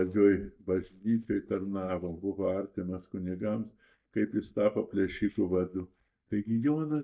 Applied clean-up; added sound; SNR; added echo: neural mask model DeepFilterNet 3.